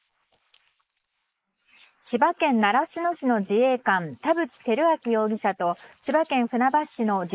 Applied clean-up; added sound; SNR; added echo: neural mask model Resemble Enhance denoiser.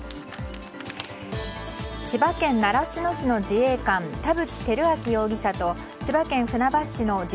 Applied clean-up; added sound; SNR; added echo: none; none; none; none.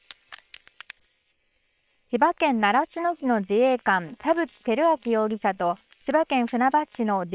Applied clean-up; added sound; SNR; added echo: neural separator model SepFormer WHAM!.